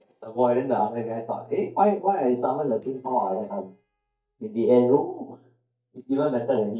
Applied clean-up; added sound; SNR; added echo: neural mask model DeepFilterNet 3.